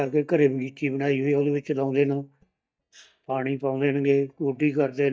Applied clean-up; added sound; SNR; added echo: neural mask model DeepFilterNet 3.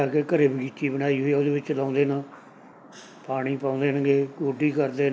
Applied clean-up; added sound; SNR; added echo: none; none; none; none.